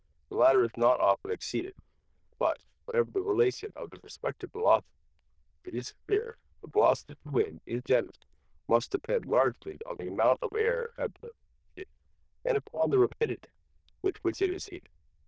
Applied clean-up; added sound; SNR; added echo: neural diffusion model UNIVERSE++.